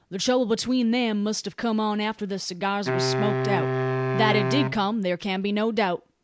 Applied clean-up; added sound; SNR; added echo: none; Wind instrument, woodwind instrument; 2 dB; none.